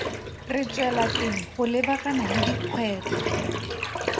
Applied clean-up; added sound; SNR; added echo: none; Bathtub (filling or washing); 1 dB; reverberation time 2.1 s.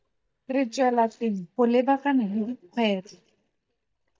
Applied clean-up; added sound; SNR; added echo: neural mask model DeepFilterNet 3.